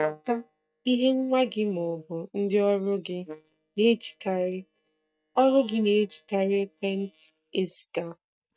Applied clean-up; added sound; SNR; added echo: neural mask model DeepFilterNet 3.